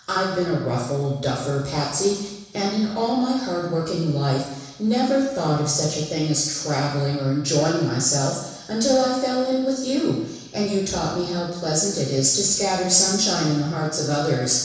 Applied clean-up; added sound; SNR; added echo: none; none; none; reverberation time 1.1 s.